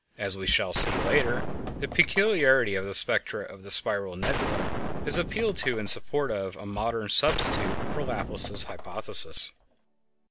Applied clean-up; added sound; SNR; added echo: none; Gunshot, gunfire; 3 dB; none.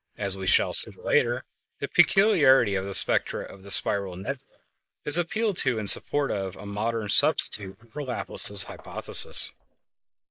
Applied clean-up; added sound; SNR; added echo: neural mask model Resemble Enhance denoiser.